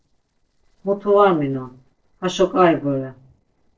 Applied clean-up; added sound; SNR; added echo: neural separator model SepFormer DNS4.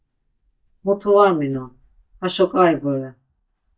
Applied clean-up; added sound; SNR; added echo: neural mask model DeepFilterNet 3.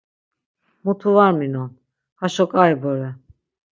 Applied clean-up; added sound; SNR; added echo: none; none; none; none.